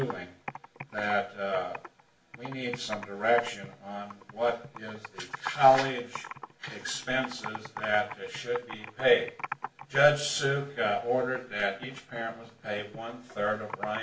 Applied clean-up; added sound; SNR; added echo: none; Computer keyboard; 13 dB; reverberation time 0.3 s.